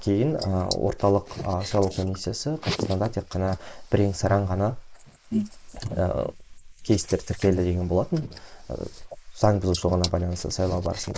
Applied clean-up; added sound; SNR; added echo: neural mask model Resemble Enhance denoiser.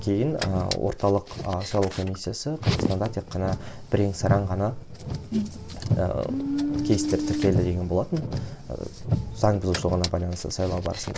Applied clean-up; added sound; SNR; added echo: none; Car; 3 dB; none.